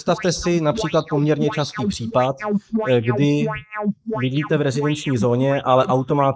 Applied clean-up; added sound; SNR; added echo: neural mask model Resemble Enhance denoiser.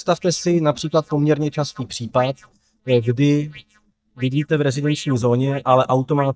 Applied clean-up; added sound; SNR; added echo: neural mask model DeepFilterNet 3.